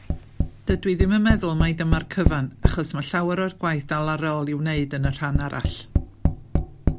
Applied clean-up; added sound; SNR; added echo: none; Tap; 1 dB; none.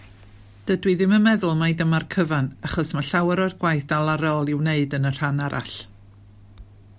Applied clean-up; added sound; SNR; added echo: none; none; none; none.